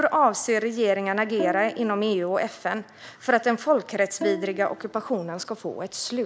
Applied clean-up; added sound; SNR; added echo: none; Bowed string instrument; 12 dB; none.